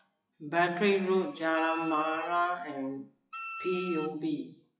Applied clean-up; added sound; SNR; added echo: classical method WPE with log-MMSE.